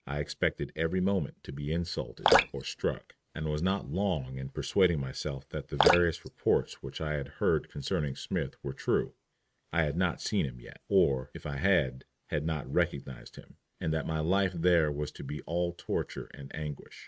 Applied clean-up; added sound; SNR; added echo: neural mask model RNNoise.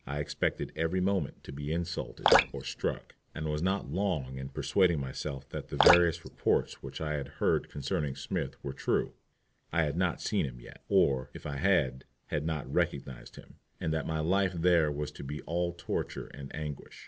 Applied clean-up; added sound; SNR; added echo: none; Drip; 1 dB; none.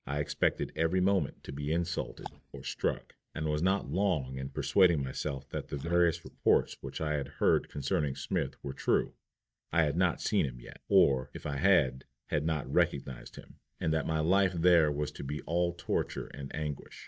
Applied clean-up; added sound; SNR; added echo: neural mask model DeepFilterNet 3.